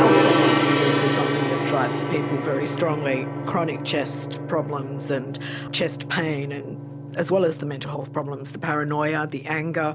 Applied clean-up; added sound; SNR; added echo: none; Gong; -1 dB; none.